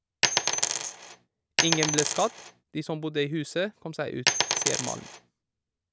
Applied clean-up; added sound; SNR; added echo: none; Coin (dropping); -5 dB; none.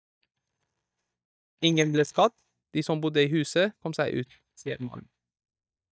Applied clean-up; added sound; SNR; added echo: neural mask model DeepFilterNet 3.